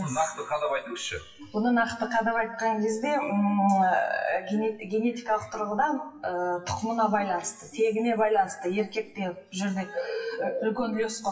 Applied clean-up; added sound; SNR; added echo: classical method WPE with log-MMSE.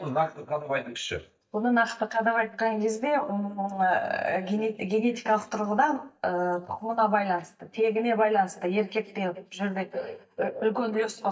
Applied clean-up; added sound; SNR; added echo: neural mask model DeepFilterNet 3.